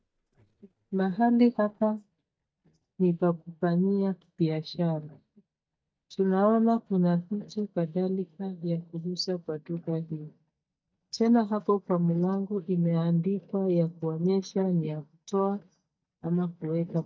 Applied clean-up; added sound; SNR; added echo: neural mask model DeepFilterNet 3.